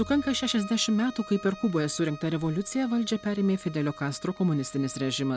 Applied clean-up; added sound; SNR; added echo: none; Bowed string instrument; 19 dB; none.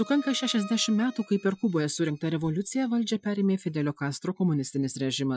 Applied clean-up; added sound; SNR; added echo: classical method Wiener filter.